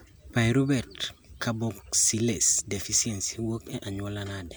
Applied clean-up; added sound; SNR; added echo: none; none; none; none.